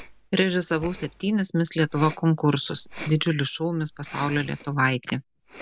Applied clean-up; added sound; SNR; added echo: none; Respiratory sounds; 15 dB; none.